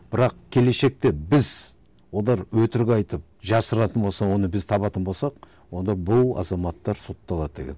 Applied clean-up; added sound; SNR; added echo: none; none; none; none.